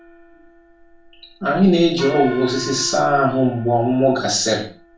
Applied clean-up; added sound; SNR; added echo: none; Gong; 16 dB; reverberation time 0.3 s.